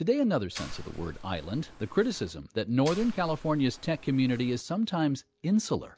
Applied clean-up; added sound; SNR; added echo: none; Mechanisms; 15 dB; none.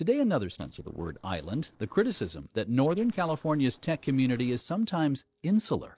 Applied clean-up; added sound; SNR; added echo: neural separator model SepFormer DNS4.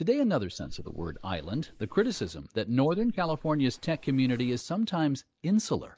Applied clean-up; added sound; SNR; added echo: neural mask model Resemble Enhance denoiser.